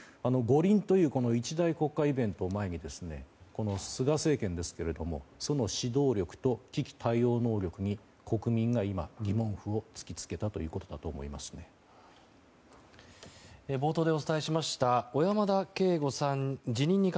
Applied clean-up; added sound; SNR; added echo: none; none; none; none.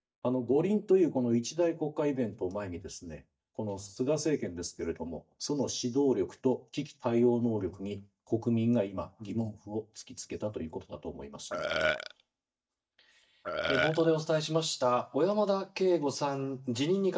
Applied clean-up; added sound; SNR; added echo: neural mask model DeepFilterNet 3.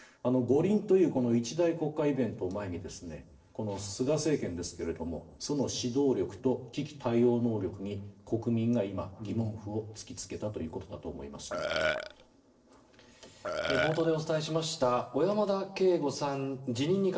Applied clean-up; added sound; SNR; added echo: neural separator model SepFormer DNS4.